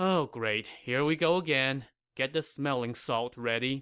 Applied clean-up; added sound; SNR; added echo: none; none; none; none.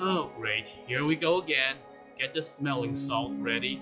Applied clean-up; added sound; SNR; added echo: classical method log-MMSE.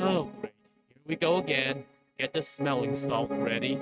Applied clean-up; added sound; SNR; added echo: neural mask model RNNoise.